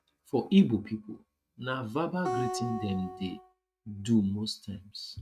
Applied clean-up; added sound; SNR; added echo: neural mask model RNNoise.